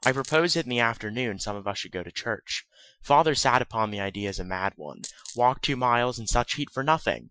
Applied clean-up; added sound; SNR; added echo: classical method Wiener filter.